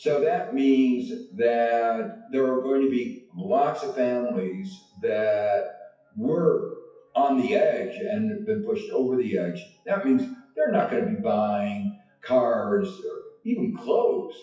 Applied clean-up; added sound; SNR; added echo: classical method WPE with log-MMSE.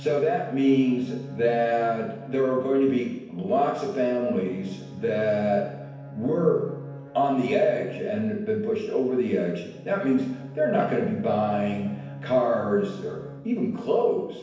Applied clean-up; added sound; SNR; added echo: none; Bowed string instrument; 16 dB; reverberation time 0.9 s.